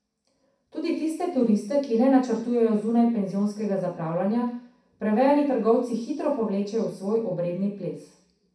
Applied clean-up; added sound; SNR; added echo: none; none; none; reverberation time 0.6 s.